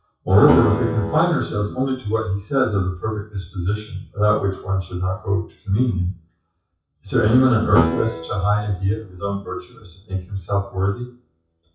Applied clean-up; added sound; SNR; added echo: classical method WPE with log-MMSE.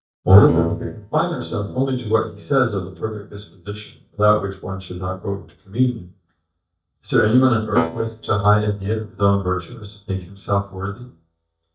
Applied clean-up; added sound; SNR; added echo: neural mask model DeepFilterNet 3.